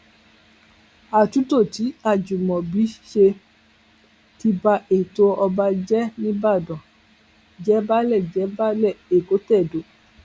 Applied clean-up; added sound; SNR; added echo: none; none; none; none.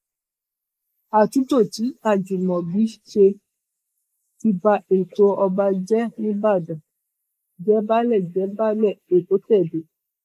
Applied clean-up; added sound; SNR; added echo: neural mask model Resemble Enhance denoiser.